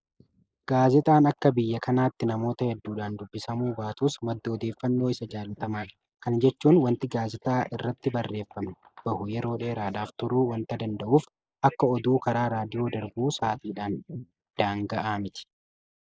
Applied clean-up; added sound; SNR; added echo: neural mask model Resemble Enhance denoiser.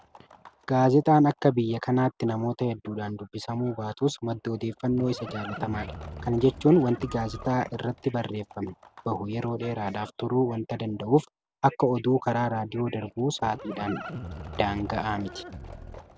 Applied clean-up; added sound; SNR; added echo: none; Livestock, farm animals, working animals; 17 dB; none.